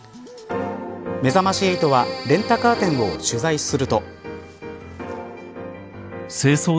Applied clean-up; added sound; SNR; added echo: none; Keyboard (musical); 12 dB; none.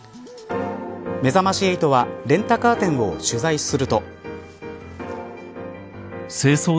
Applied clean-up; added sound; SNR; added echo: none; none; none; none.